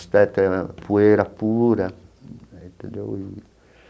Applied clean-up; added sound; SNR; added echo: none; none; none; none.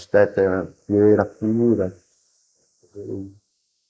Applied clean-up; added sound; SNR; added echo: neural mask model Resemble Enhance denoiser.